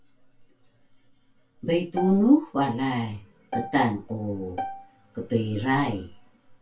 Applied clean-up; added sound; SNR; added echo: none; Bowed string instrument; 11 dB; reverberation time 0.2 s.